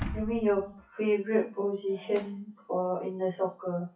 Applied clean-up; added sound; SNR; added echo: classical method WPE with log-MMSE.